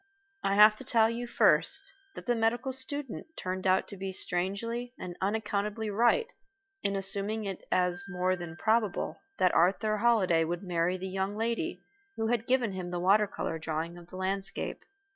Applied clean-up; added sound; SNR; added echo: classical method log-MMSE.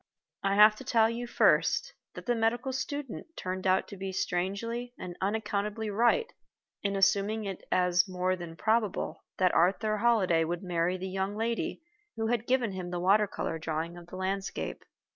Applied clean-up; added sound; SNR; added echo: none; none; none; none.